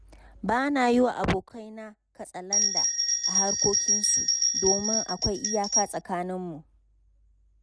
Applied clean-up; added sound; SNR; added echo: none; Bell; -4 dB; none.